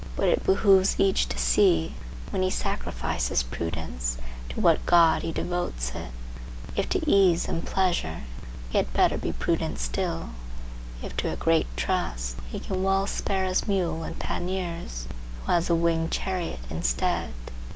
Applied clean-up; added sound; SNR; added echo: none; none; none; none.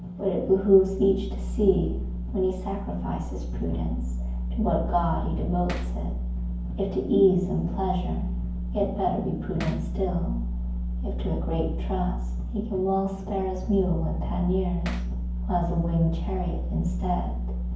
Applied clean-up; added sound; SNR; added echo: none; Hammer; 14 dB; reverberation time 0.9 s.